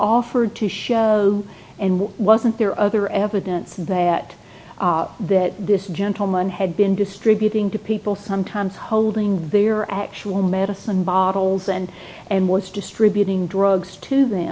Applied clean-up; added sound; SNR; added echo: none; none; none; none.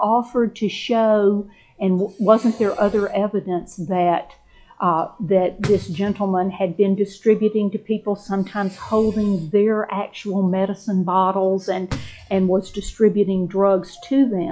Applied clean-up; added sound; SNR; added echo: classical method log-MMSE.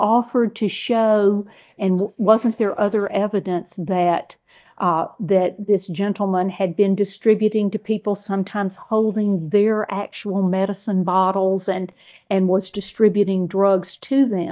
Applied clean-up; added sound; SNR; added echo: neural mask model DeepFilterNet 3.